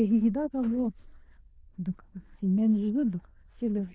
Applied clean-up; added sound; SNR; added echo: neural diffusion model UNIVERSE++.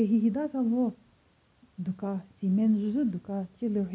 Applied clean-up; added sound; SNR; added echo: none; none; none; none.